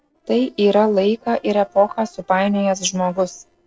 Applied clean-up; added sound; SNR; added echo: neural separator model SepFormer DNS4.